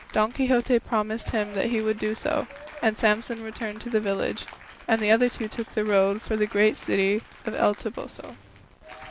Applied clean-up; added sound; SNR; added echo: none; Applause / Cheering; 20 dB; none.